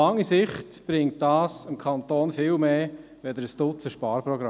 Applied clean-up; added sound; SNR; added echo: none; none; none; none.